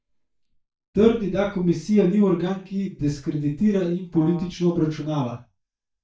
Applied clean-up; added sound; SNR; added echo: neural mask model DeepFilterNet 3.